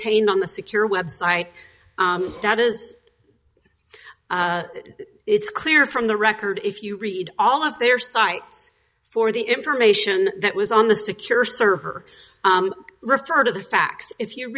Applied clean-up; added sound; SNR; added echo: none; Burping, eructation; 20 dB; none.